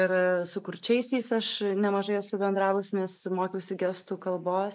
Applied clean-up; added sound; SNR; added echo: neural mask model Resemble Enhance denoiser.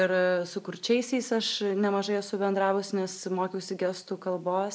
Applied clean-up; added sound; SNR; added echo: none; none; none; none.